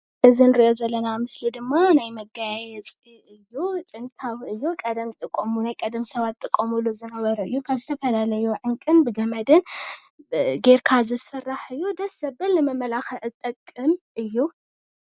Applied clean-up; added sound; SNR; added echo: neural mask model Resemble Enhance denoiser.